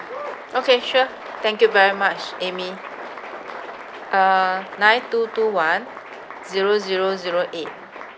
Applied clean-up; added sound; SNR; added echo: none; Applause; 13 dB; none.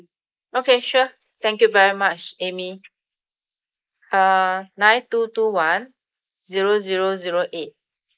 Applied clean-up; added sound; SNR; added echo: neural mask model Resemble Enhance denoiser.